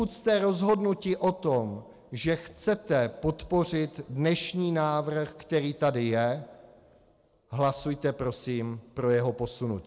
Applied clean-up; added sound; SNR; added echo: none; none; none; none.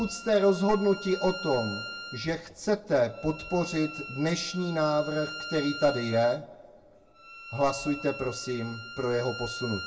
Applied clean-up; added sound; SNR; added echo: none; Bowed string instrument; 12 dB; reverberation time 0.2 s.